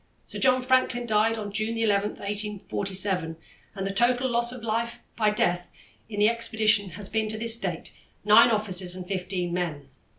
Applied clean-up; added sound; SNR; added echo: none; none; none; none.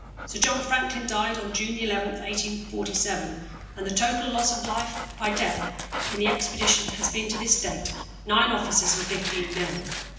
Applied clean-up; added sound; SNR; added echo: none; Dog; 8 dB; reverberation time 1.0 s.